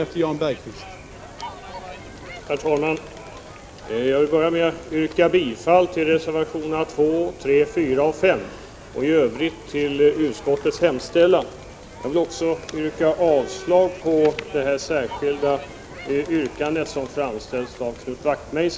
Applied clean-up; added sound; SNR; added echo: none; Crowd; 19 dB; none.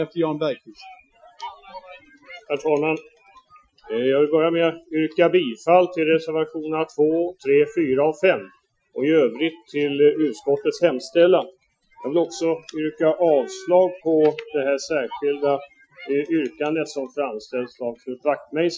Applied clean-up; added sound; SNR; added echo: classical method Wiener filter.